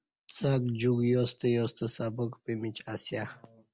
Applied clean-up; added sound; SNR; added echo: none; none; none; none.